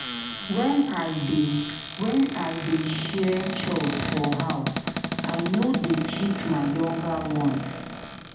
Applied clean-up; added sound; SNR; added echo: none; Cupboard open or close; 2 dB; reverberation time 0.8 s.